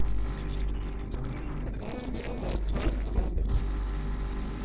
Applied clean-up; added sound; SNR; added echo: neural separator model SepFormer DNS4.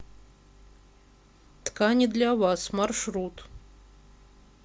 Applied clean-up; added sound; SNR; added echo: none; none; none; none.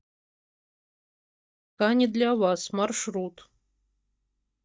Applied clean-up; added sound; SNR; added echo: neural mask model DeepFilterNet 3.